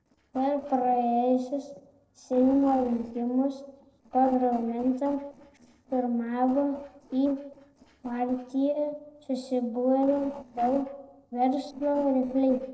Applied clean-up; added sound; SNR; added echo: neural separator model SepFormer DNS4.